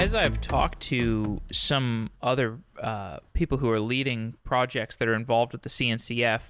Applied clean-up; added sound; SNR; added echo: none; none; none; none.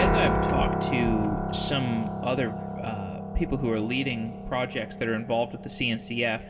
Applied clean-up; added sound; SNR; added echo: none; Piano; 2 dB; reverberation time 1.6 s.